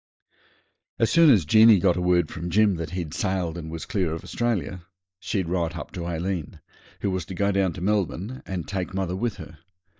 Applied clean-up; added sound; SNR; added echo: neural mask model DeepFilterNet 3.